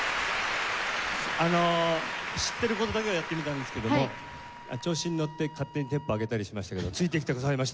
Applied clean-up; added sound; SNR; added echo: none; Wind instrument, woodwind instrument; 20 dB; none.